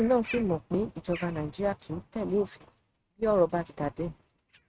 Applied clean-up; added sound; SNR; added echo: neural mask model RNNoise.